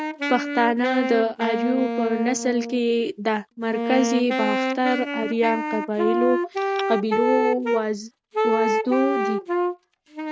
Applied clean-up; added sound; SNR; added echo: neural mask model RNNoise.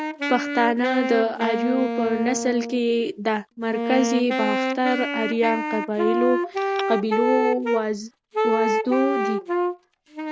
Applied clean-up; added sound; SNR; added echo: none; Wind instrument, woodwind instrument; 2 dB; none.